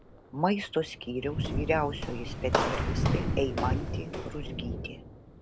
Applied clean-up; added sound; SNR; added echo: none; Thunder + Walk, footsteps; -1 dB; none.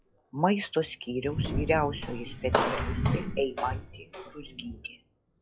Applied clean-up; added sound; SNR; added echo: classical method log-MMSE.